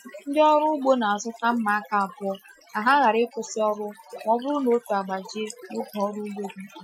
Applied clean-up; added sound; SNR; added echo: classical method Wiener filter.